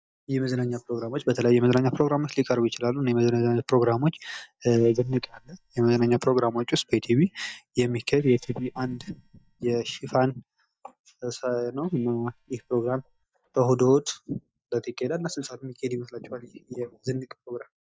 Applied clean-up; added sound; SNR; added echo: neural mask model DeepFilterNet 3.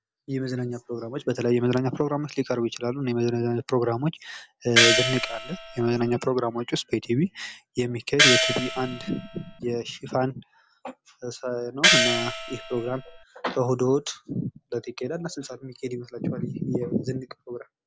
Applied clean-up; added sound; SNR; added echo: none; Gong; -4 dB; none.